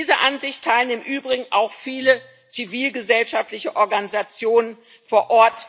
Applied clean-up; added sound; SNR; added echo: none; none; none; none.